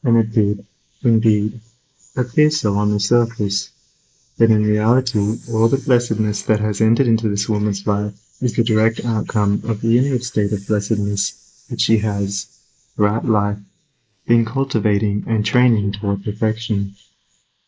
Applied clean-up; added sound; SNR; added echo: neural mask model Resemble Enhance denoiser.